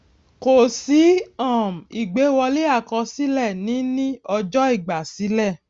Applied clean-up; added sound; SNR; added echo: none; none; none; none.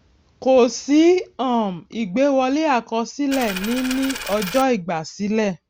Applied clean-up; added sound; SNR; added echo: none; Coin (dropping); 10 dB; none.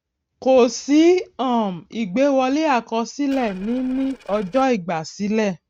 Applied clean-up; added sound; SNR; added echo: neural mask model RNNoise.